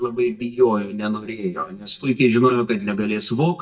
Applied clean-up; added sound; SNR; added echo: neural mask model DeepFilterNet 3.